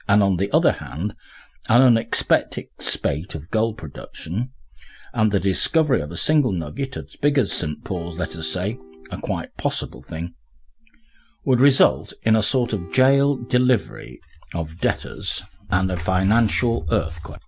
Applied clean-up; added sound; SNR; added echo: none; Acoustic guitar / Strum; 19 dB; none.